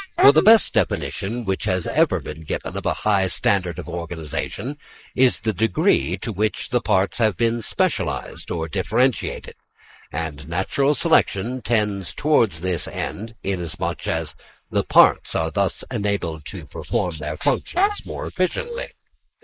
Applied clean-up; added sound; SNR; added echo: neural mask model Resemble Enhance denoiser.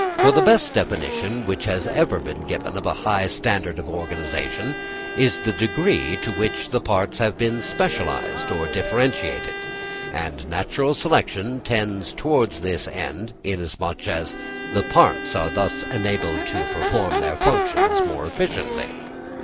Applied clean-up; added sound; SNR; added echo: none; Bowed string instrument + Crowd / Race car, auto racing / Accelerating, revving, vroom; 5 dB; none.